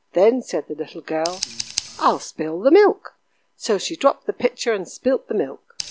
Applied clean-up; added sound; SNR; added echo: none; Scissors; 16 dB; none.